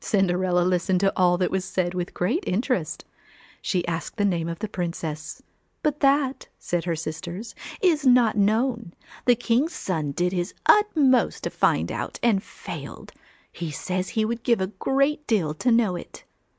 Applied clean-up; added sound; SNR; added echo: none; none; none; none.